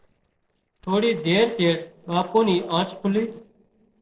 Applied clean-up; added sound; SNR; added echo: neural separator model SepFormer DNS4.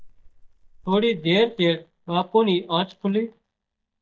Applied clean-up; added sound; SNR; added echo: neural mask model DeepFilterNet 3.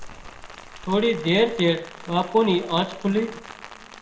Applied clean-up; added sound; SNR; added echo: none; Rain; 16 dB; reverberation time 0.6 s.